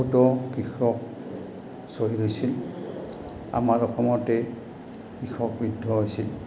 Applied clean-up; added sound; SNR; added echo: none; none; none; none.